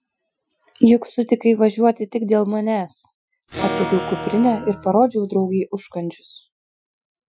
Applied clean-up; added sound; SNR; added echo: classical method Wiener filter.